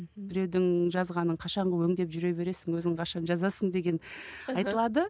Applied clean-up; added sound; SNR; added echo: none; none; none; none.